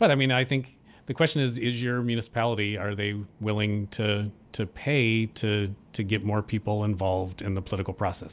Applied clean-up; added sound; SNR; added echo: none; none; none; none.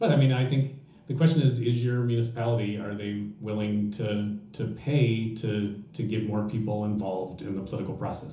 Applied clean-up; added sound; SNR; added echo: none; none; none; reverberation time 0.7 s.